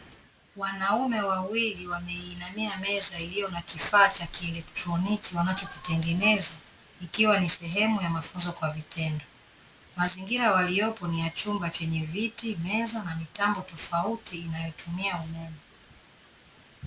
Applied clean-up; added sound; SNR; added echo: none; none; none; none.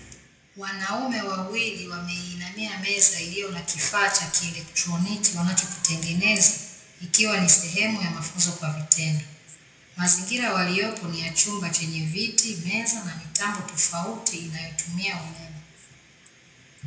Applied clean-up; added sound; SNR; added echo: none; none; none; reverberation time 0.8 s.